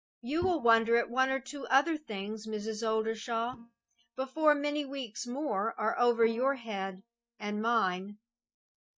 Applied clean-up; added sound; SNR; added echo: neural mask model DeepFilterNet 3.